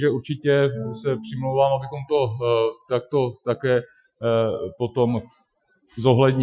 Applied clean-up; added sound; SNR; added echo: classical method Wiener filter.